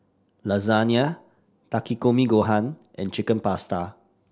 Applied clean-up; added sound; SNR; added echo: none; none; none; none.